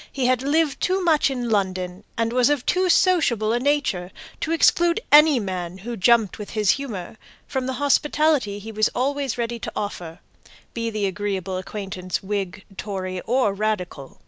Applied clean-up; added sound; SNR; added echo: none; none; none; none.